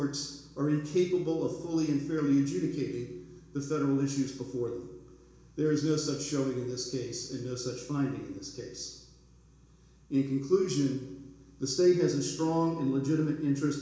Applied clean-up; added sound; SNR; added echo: none; none; none; reverberation time 0.7 s.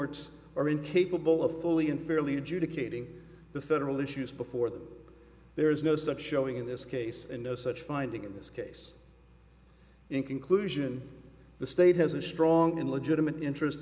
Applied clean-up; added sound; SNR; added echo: none; none; none; none.